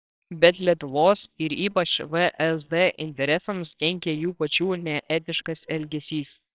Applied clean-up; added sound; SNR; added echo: neural separator model SepFormer WHAMR!.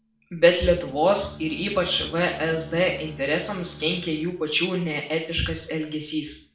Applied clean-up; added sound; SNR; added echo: none; Bowed string instrument; 19 dB; reverberation time 0.5 s.